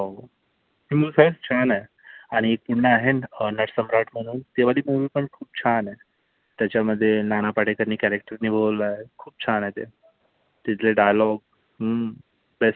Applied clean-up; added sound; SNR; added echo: none; none; none; none.